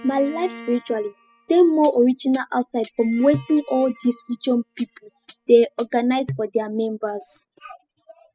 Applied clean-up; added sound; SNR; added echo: classical method spectral subtraction.